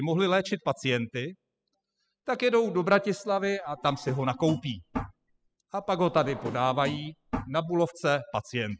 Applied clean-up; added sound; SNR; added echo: classical method spectral subtraction.